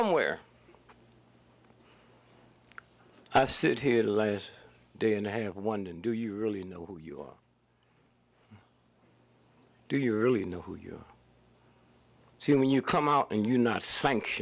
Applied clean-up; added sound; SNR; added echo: none; none; none; none.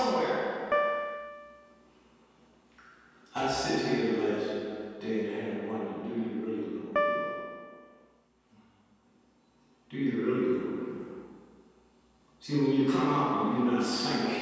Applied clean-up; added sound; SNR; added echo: none; Piano; 2 dB; reverberation time 2.1 s.